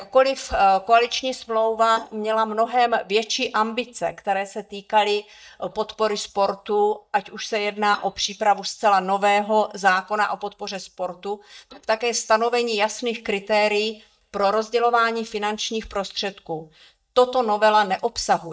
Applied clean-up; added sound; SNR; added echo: neural mask model DeepFilterNet 3.